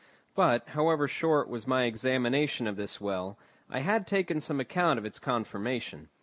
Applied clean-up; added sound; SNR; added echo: none; none; none; none.